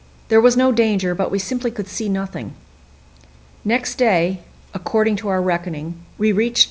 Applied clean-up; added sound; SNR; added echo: none; none; none; none.